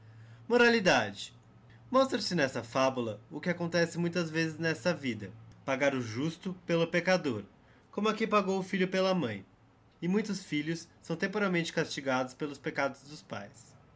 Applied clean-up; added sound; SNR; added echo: none; none; none; none.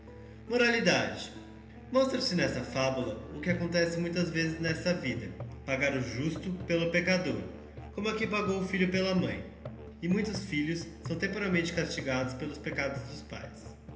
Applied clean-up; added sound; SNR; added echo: none; Musical instrument; 13 dB; reverberation time 0.8 s.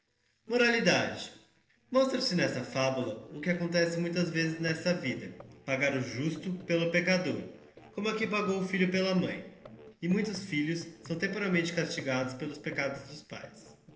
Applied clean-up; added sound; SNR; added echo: neural separator model SepFormer DNS4.